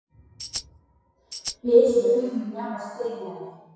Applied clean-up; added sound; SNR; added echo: classical method WPE with log-MMSE.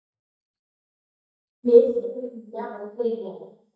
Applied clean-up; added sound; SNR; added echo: neural mask model DeepFilterNet 3.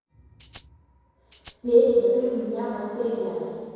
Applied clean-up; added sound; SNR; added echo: none; Tambourine; 11 dB; reverberation time 2.2 s.